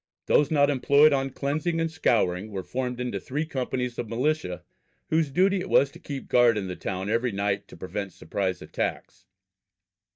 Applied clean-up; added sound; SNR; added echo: neural mask model DeepFilterNet 3.